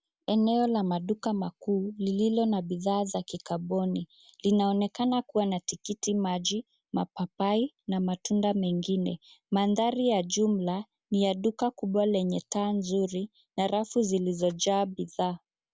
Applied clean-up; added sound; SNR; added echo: none; none; none; none.